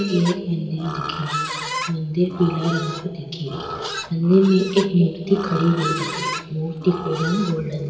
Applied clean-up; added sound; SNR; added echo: none; Livestock, farm animals, working animals; 9 dB; reverberation time 2.5 s.